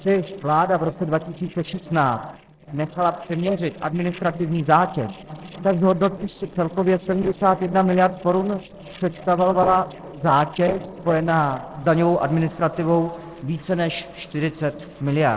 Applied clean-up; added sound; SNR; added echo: neural separator model SepFormer DNS4.